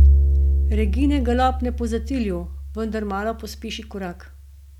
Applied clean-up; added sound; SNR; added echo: none; Bowed string instrument; -5 dB; none.